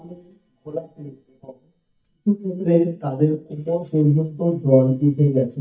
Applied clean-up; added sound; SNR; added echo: neural mask model DeepFilterNet 3.